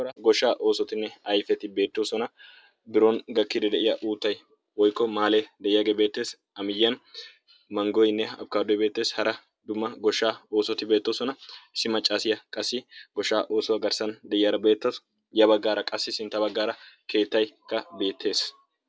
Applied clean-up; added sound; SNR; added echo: none; none; none; none.